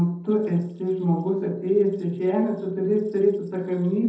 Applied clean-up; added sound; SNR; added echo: neural separator model SepFormer DNS4.